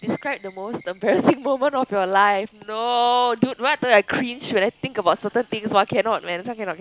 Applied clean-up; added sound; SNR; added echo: none; Boiling / Alarm; 8 dB; none.